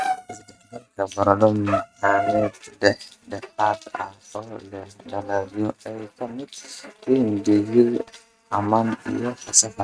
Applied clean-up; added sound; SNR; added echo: neural mask model RNNoise.